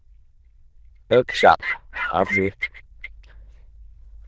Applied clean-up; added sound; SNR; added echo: neural diffusion model UNIVERSE++.